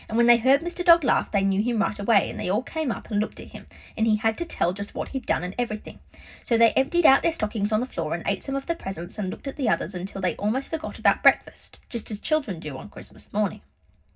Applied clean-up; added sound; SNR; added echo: none; none; none; reverberation time 0.4 s.